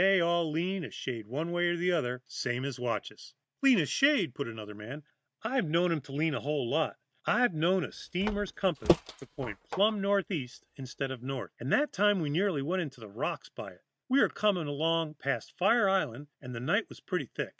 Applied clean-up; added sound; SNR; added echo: neural mask model RNNoise.